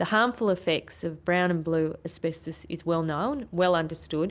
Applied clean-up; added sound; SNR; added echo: none; none; none; none.